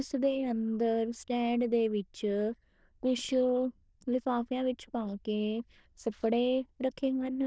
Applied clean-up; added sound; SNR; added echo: neural diffusion model UNIVERSE++.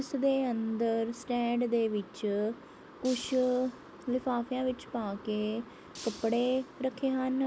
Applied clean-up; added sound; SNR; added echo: none; Shatter; 20 dB; none.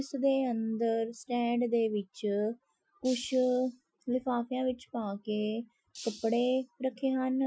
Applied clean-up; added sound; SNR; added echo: classical method Wiener filter.